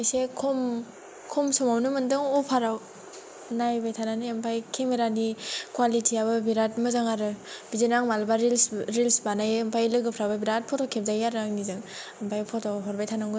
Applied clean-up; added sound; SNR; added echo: none; none; none; none.